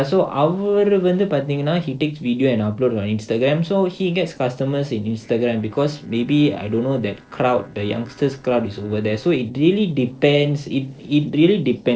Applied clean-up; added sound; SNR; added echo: neural separator model SepFormer DNS4.